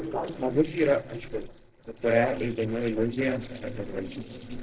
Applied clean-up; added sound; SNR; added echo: neural separator model SepFormer DNS4.